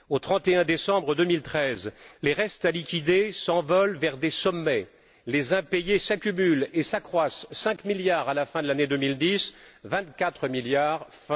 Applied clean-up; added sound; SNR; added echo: none; none; none; none.